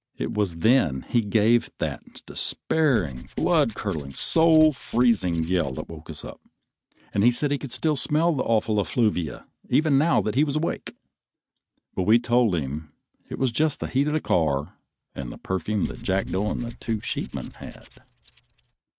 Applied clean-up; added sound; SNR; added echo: neural mask model RNNoise.